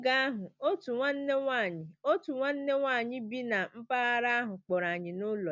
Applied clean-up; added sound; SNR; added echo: none; none; none; none.